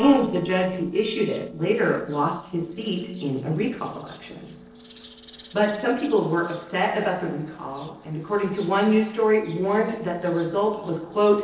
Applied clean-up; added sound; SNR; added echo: neural separator model SepFormer DNS4.